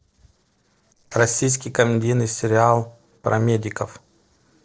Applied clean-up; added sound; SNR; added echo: neural separator model SepFormer DNS4.